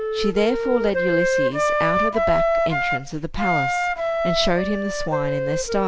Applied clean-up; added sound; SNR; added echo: none; Wind instrument, woodwind instrument; -2 dB; none.